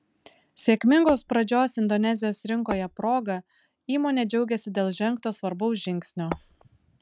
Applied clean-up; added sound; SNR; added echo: none; Tap / Hammer; 11 dB; none.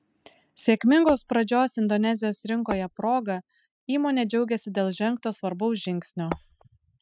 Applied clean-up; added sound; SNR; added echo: classical method spectral subtraction.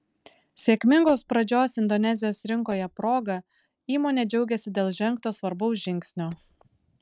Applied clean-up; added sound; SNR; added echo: neural separator model SepFormer DNS4.